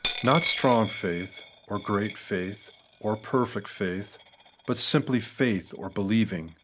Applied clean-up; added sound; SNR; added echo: none; Coin (dropping); 12 dB; none.